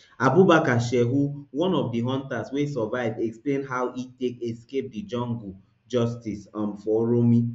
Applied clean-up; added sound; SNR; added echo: none; none; none; none.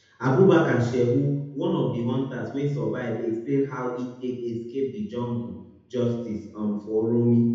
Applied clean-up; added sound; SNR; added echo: none; none; none; reverberation time 0.8 s.